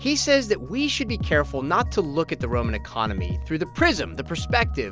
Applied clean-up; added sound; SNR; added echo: none; Drum kit; 6 dB; none.